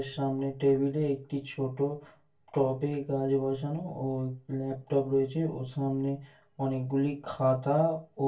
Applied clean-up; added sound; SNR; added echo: none; none; none; reverberation time 0.2 s.